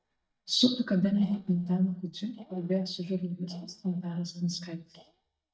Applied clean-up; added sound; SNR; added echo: neural mask model DeepFilterNet 3.